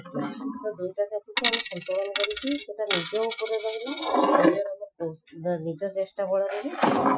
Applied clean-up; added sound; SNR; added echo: classical method Wiener filter.